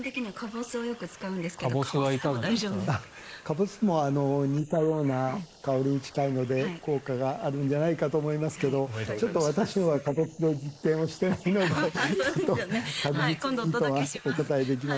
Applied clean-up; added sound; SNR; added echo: neural mask model Resemble Enhance denoiser.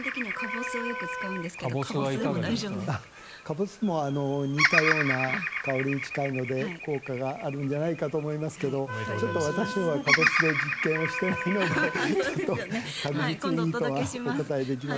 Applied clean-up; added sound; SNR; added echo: none; Wind instrument, woodwind instrument + Bird vocalization, bird call, bird song; 3 dB; none.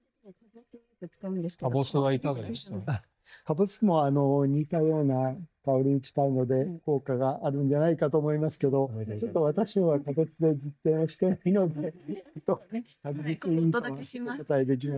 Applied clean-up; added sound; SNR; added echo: neural mask model DeepFilterNet 3.